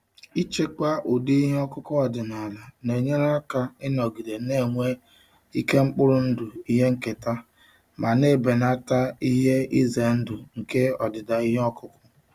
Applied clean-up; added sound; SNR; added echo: none; none; none; none.